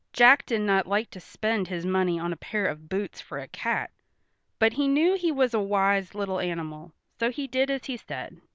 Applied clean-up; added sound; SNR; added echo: none; none; none; none.